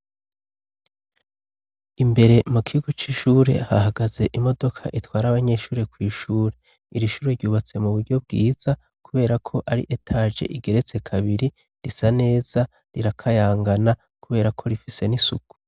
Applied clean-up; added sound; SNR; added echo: none; none; none; none.